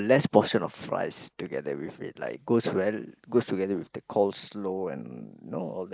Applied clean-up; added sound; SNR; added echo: neural mask model Resemble Enhance denoiser.